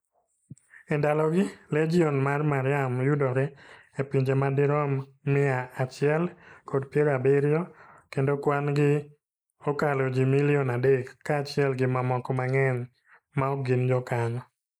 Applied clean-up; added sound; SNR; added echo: neural mask model Resemble Enhance denoiser.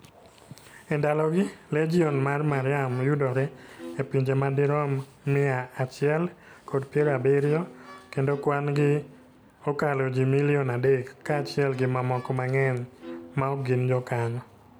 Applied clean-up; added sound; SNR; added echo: none; Bowed string instrument; 18 dB; none.